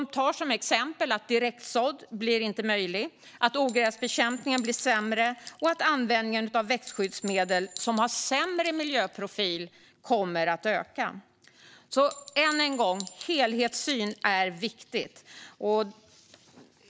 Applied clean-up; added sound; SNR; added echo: none; Chink, clink; 19 dB; none.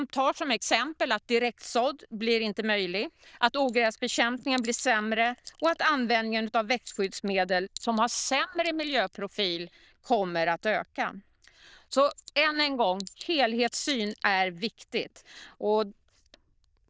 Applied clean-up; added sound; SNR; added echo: neural diffusion model UNIVERSE++.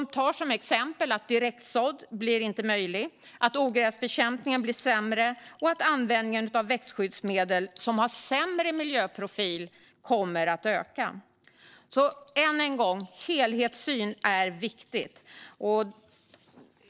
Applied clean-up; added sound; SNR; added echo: neural separator model SepFormer DNS4.